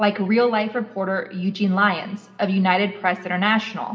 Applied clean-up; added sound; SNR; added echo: none; none; none; reverberation time 0.9 s.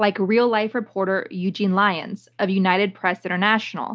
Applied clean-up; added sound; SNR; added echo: none; none; none; none.